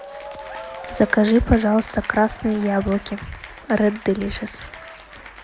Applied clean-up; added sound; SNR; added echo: none; Applause / Cheering; 15 dB; none.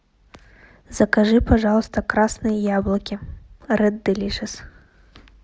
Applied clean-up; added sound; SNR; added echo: none; none; none; none.